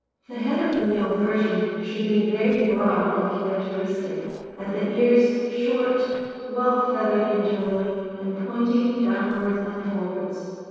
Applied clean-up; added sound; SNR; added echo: neural separator model SepFormer DNS4.